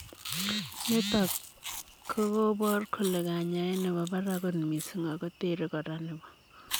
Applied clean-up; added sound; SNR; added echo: none; Chewing, mastication; 12 dB; none.